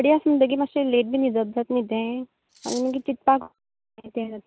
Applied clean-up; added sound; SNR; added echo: none; Cutlery, silverware; 17 dB; none.